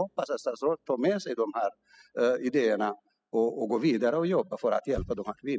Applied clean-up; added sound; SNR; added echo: classical method spectral subtraction.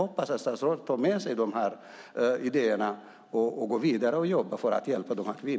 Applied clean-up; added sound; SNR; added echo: none; none; none; none.